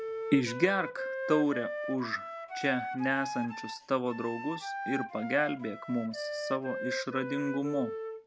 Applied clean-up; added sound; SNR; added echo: none; Wind instrument, woodwind instrument; 6 dB; none.